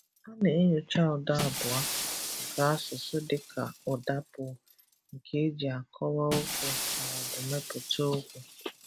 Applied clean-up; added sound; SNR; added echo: none; Shatter; 7 dB; none.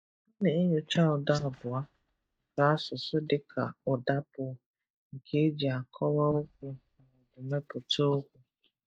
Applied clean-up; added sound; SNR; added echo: neural mask model DeepFilterNet 3.